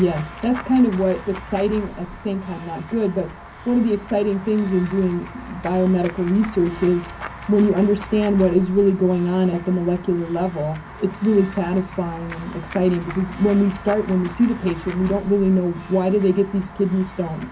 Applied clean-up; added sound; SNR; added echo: none; Walk, footsteps / Run / Bell; 16 dB; reverberation time 0.3 s.